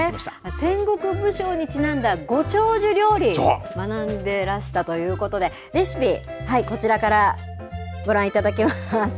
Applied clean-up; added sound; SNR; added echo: none; none; none; none.